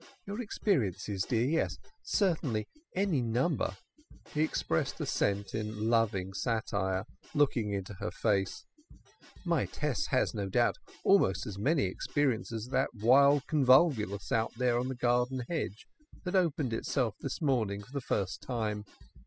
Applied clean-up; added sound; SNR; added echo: classical method spectral subtraction.